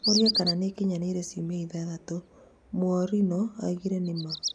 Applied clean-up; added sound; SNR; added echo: none; Bird vocalization, bird call, bird song; 6 dB; none.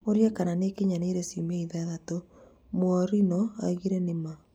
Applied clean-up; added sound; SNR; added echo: none; none; none; none.